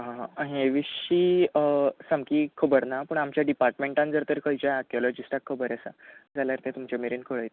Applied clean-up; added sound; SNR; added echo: none; none; none; none.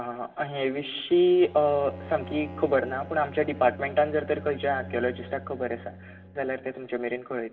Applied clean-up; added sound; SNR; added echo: none; Bowed string instrument; 16 dB; reverberation time 2.5 s.